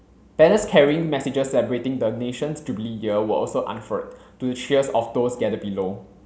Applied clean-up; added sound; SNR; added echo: none; none; none; none.